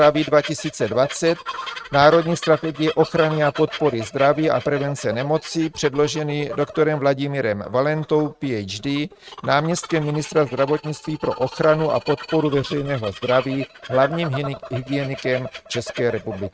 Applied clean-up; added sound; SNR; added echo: neural mask model RNNoise.